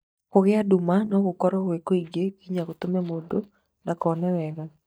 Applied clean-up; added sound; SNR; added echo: neural mask model DeepFilterNet 3.